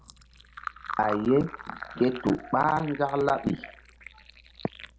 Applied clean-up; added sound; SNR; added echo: none; Fill (with liquid); 14 dB; none.